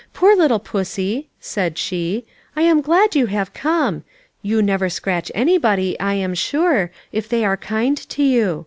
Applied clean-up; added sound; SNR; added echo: none; none; none; none.